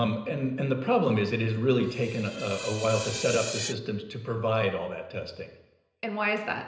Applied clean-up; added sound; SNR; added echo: none; Screech; 10 dB; reverberation time 0.9 s.